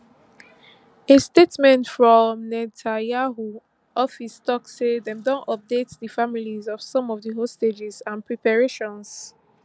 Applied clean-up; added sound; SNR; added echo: none; none; none; none.